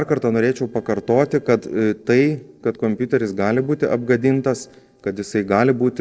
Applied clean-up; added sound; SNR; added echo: neural separator model SepFormer DNS4.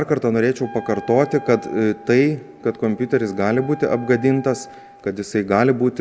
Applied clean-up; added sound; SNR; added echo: none; Wind instrument, woodwind instrument; 19 dB; none.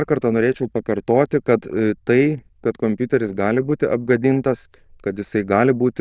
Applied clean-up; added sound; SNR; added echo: neural diffusion model UNIVERSE++.